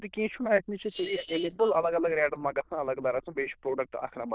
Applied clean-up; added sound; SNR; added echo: neural diffusion model UNIVERSE++.